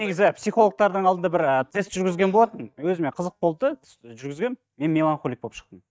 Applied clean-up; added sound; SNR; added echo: neural mask model DeepFilterNet 3.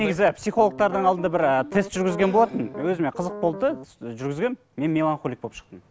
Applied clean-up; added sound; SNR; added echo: none; Piano; 13 dB; none.